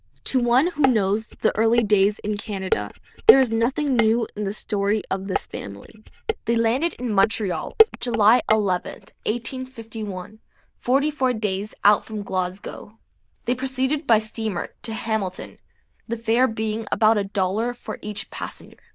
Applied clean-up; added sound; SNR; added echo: neural diffusion model UNIVERSE++.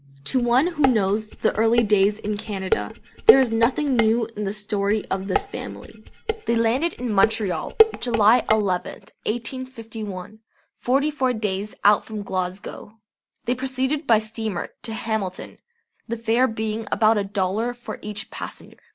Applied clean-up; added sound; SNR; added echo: none; Dishes, pots, and pans; 3 dB; none.